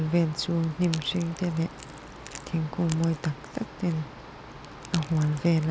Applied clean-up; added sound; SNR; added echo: none; Crack / Crackle; 19 dB; none.